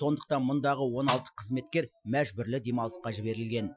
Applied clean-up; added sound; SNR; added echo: classical method Wiener filter.